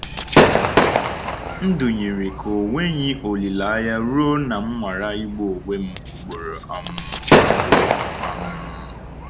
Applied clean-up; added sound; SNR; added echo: none; Gunshot, gunfire / Fireworks; -3 dB; none.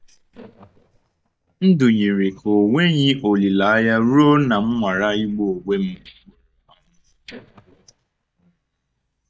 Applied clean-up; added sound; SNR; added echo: neural mask model DeepFilterNet 3.